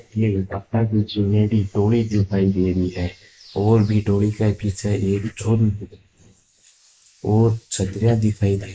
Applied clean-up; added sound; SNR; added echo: neural mask model Resemble Enhance denoiser.